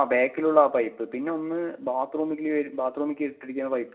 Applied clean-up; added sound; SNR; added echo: none; none; none; reverberation time 0.4 s.